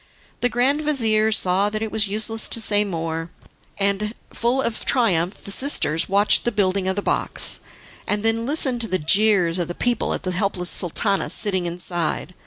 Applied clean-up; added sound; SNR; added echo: none; none; none; none.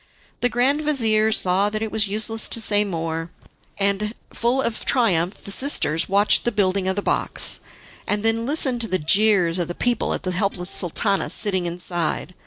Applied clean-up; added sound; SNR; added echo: neural separator model SepFormer DNS4.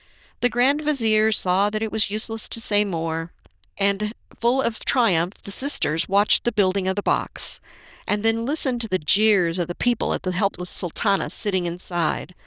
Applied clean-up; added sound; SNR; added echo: neural diffusion model UNIVERSE++.